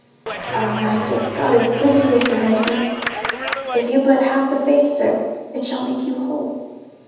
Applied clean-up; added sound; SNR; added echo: none; Clapping; 6 dB; reverberation time 1.1 s.